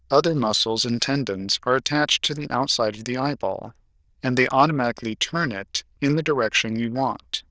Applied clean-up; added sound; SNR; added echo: neural diffusion model UNIVERSE++.